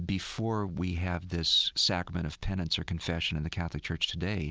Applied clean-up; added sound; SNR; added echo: none; none; none; none.